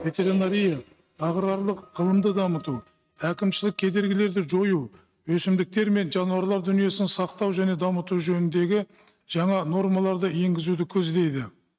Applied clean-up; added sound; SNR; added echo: neural mask model RNNoise.